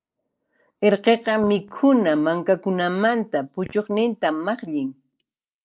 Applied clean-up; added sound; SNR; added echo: neural mask model Resemble Enhance denoiser.